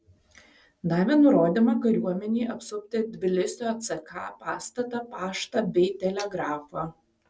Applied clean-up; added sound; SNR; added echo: none; none; none; none.